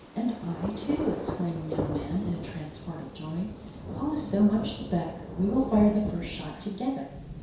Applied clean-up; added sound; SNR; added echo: none; Thunder; 8 dB; reverberation time 0.7 s.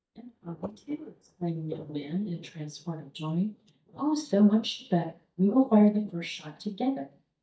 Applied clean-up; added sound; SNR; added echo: neural mask model DeepFilterNet 3.